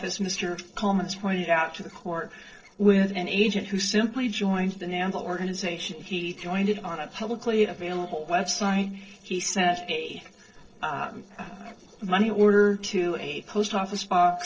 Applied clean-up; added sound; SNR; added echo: neural separator model SepFormer DNS4.